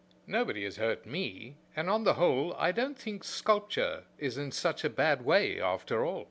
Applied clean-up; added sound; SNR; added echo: none; none; none; none.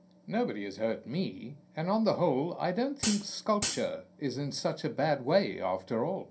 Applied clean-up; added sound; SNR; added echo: none; Hi-hat; 4 dB; reverberation time 0.3 s.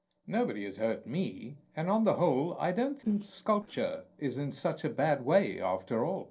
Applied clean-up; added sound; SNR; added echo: neural separator model SepFormer DNS4.